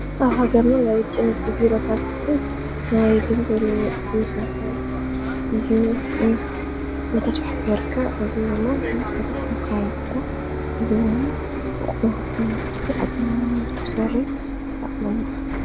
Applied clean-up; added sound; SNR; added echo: none; Bus; 3 dB; none.